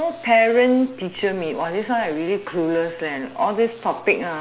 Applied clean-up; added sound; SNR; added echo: none; none; none; none.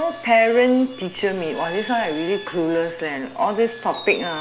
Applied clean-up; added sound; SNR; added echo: none; Screech; 18 dB; none.